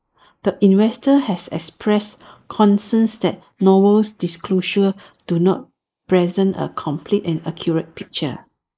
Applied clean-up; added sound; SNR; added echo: neural mask model Resemble Enhance denoiser.